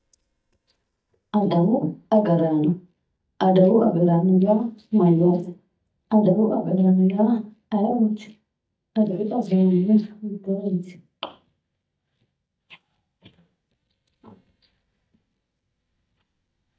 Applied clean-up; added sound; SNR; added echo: neural mask model DeepFilterNet 3.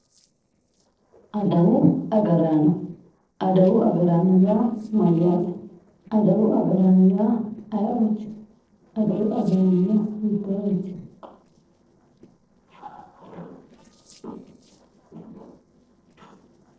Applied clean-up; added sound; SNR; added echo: neural separator model SepFormer DNS4.